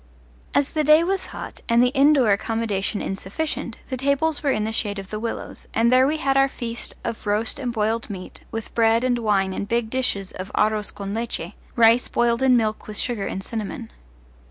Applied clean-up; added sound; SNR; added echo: none; none; none; none.